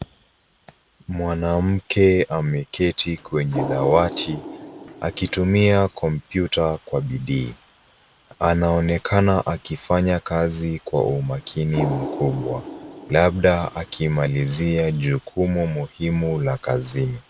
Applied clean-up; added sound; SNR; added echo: none; Water; 11 dB; none.